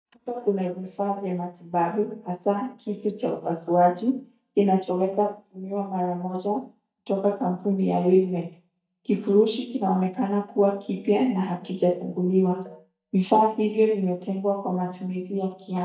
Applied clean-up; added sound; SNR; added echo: neural mask model DeepFilterNet 3.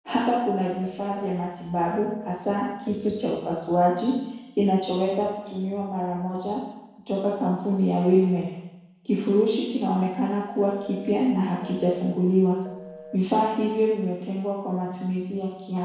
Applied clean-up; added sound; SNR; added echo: neural separator model SepFormer DNS4.